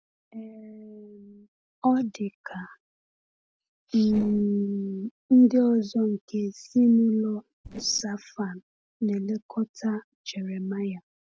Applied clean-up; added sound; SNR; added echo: neural separator model SepFormer DNS4.